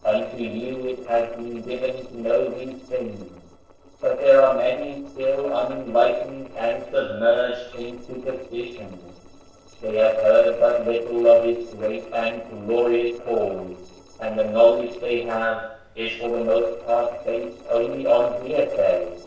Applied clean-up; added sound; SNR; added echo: neural separator model SepFormer DNS4.